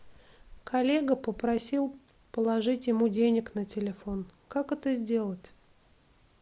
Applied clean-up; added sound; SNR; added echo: none; none; none; none.